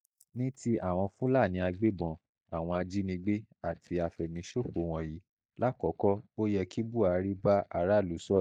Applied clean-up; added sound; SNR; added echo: neural mask model DeepFilterNet 3.